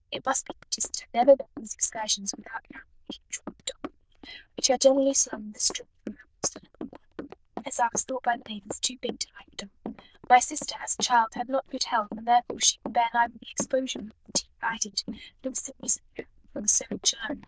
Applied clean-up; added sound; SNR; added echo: neural diffusion model UNIVERSE++.